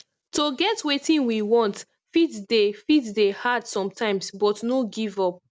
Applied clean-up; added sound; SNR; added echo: none; none; none; none.